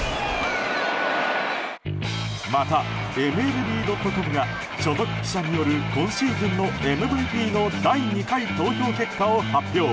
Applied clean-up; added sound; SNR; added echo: none; none; none; none.